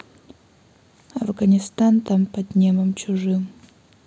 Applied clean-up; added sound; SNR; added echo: none; none; none; none.